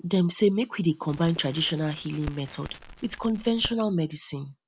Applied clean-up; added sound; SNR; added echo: none; Crackle; 15 dB; none.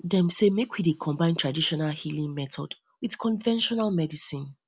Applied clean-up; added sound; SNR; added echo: none; none; none; none.